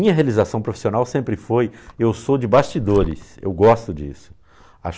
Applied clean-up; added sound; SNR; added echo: none; none; none; none.